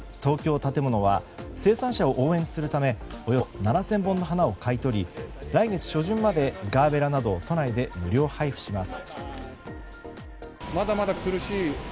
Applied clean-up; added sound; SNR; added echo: none; none; none; none.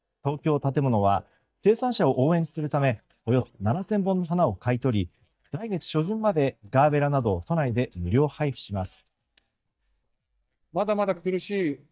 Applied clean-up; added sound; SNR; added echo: neural mask model DeepFilterNet 3.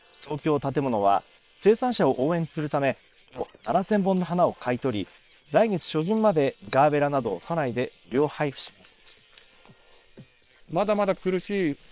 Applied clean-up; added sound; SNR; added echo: neural separator model SepFormer WHAM!.